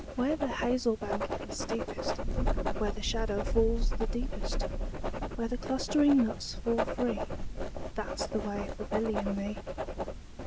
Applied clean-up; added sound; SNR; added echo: none; Writing + Thunder; 0 dB; none.